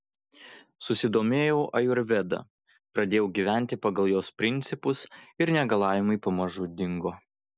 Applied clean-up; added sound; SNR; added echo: none; none; none; none.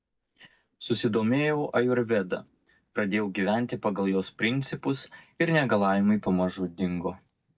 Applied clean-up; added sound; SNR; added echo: neural mask model DeepFilterNet 3.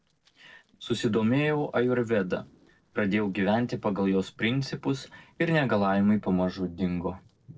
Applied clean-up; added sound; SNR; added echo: neural separator model SepFormer DNS4.